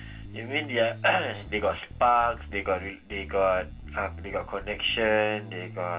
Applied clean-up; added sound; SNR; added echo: none; Bass guitar; 13 dB; reverberation time 0.2 s.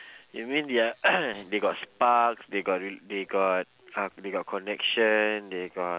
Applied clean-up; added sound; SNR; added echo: none; none; none; none.